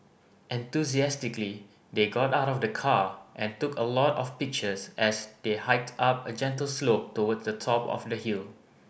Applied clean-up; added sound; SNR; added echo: none; none; none; none.